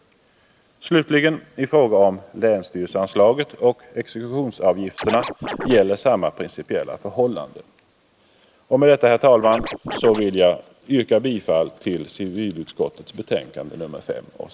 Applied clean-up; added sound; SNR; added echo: neural mask model Resemble Enhance denoiser.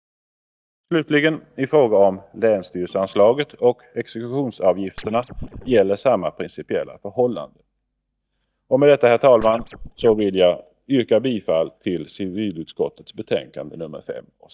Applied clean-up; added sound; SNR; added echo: neural mask model DeepFilterNet 3.